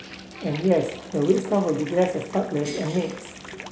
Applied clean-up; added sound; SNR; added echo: none; Bell + Water; 15 dB; none.